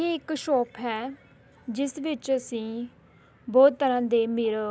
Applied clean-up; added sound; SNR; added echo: none; none; none; none.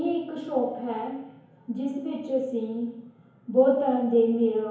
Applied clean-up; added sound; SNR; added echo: none; none; none; reverberation time 1.0 s.